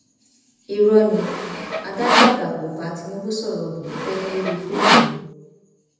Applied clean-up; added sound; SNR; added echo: none; Sawing; -2 dB; reverberation time 1.1 s.